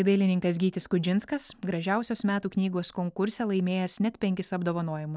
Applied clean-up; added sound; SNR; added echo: none; none; none; none.